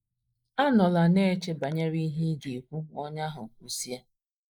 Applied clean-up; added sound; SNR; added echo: neural mask model Resemble Enhance denoiser.